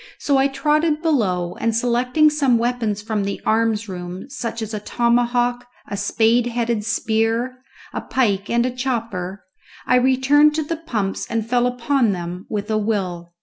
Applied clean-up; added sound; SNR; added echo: none; none; none; none.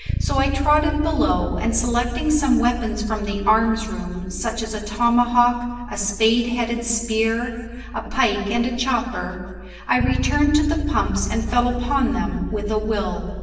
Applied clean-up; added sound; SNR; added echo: none; Bass guitar; 6 dB; reverberation time 1.3 s.